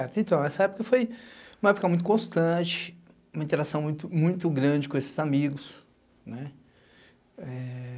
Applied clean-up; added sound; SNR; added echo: none; none; none; none.